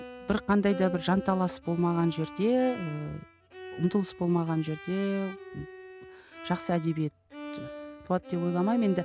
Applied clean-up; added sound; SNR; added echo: none; Bowed string instrument; 13 dB; none.